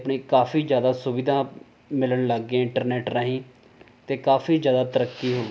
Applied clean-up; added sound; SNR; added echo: none; none; none; none.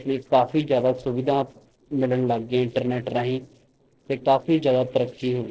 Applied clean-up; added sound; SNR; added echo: neural separator model SepFormer DNS4.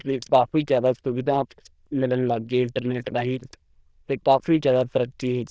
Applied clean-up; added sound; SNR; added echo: neural diffusion model UNIVERSE++.